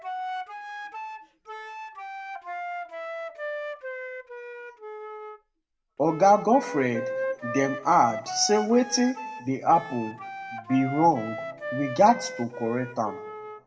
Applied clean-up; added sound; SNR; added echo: none; Wind instrument, woodwind instrument; 9 dB; reverberation time 0.6 s.